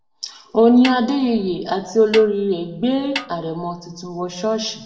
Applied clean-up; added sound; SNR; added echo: none; Snare drum; 13 dB; reverberation time 0.7 s.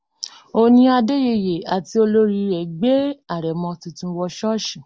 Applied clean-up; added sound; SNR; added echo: none; none; none; none.